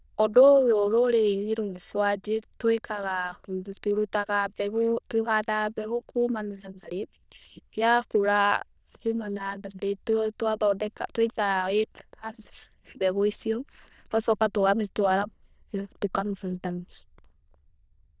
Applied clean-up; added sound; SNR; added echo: neural diffusion model UNIVERSE++.